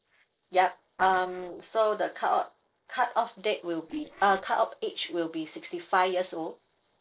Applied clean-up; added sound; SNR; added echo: neural separator model SepFormer DNS4.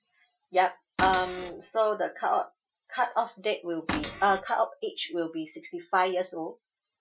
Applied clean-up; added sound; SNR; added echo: classical method Wiener filter.